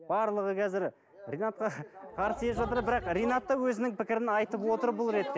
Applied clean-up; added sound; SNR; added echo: none; Animal; 15 dB; none.